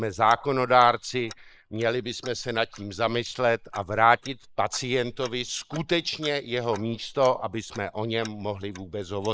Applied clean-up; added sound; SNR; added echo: neural mask model Resemble Enhance denoiser.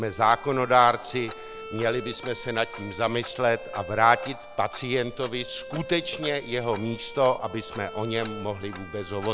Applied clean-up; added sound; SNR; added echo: none; Bowed string instrument + Tick-tock; 13 dB; none.